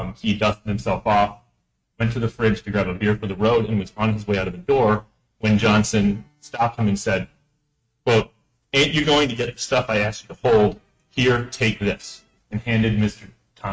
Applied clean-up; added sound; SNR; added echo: neural mask model RNNoise.